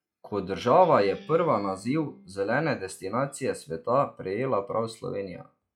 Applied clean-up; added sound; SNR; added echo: classical method log-MMSE.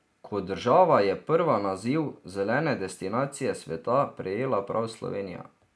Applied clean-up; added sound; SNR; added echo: none; none; none; none.